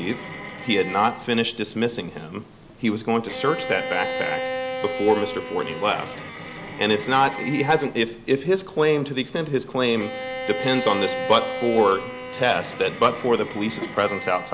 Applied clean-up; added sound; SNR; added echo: none; Bowed string instrument; 9 dB; none.